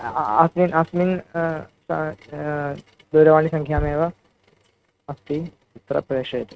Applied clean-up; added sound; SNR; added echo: neural mask model RNNoise.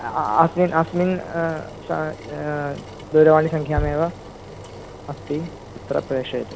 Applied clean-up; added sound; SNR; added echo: none; Engine + Bass drum; 13 dB; none.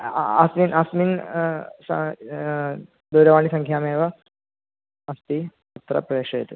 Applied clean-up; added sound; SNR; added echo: none; none; none; none.